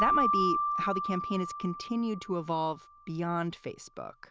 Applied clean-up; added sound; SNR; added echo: none; Keyboard (musical); 0 dB; none.